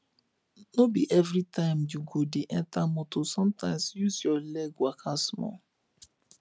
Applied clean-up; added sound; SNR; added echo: none; none; none; none.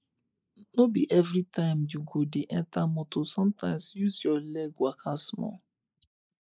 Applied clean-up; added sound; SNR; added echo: neural mask model Resemble Enhance denoiser.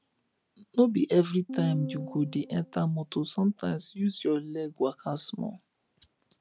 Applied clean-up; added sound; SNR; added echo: none; Piano; 10 dB; none.